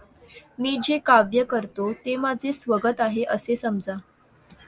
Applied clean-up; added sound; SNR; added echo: none; none; none; none.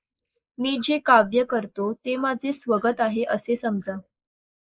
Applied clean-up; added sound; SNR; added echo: neural mask model Resemble Enhance denoiser.